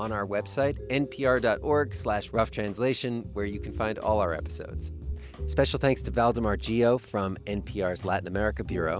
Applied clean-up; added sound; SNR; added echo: none; none; none; none.